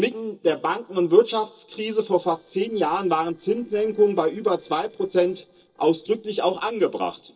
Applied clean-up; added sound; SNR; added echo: neural separator model SepFormer DNS4.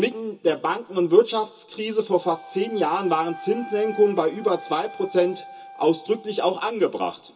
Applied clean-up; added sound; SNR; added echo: none; Wind instrument, woodwind instrument; 18 dB; reverberation time 0.2 s.